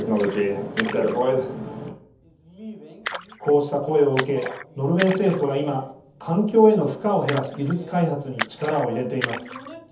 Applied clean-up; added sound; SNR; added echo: none; Splash, splatter; 13 dB; reverberation time 0.7 s.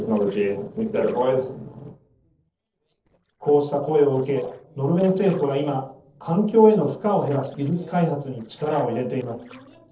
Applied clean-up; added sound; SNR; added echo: neural separator model SepFormer DNS4.